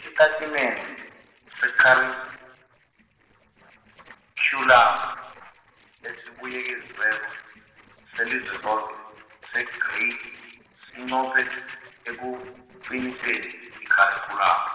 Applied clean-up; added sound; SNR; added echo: neural separator model SepFormer DNS4.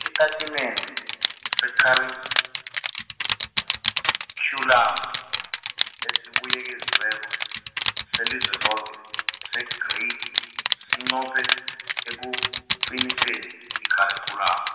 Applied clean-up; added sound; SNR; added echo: none; Crushing; 0 dB; reverberation time 1.4 s.